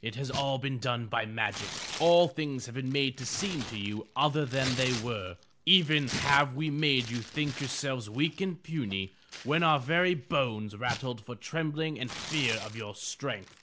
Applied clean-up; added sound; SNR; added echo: none; Tearing; 13 dB; none.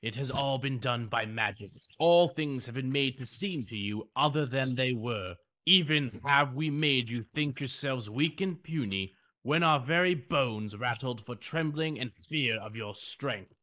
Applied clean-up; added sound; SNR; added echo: neural mask model Resemble Enhance denoiser.